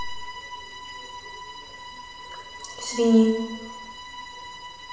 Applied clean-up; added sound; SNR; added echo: none; Bowed string instrument; 12 dB; reverberation time 0.9 s.